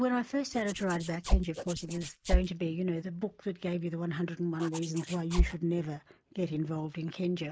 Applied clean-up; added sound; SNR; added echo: neural mask model Resemble Enhance denoiser.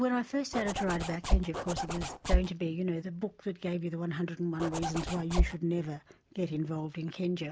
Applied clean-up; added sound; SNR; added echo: none; Zipper (clothing); -2 dB; none.